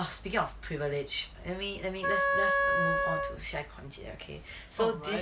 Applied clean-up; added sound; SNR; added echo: none; Wind instrument, woodwind instrument; -5 dB; none.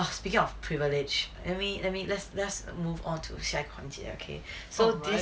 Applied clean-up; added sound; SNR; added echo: none; none; none; none.